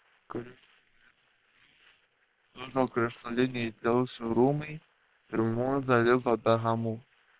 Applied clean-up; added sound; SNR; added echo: neural separator model SepFormer WHAM!.